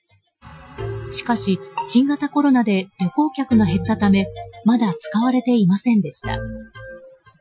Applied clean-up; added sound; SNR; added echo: classical method Wiener filter.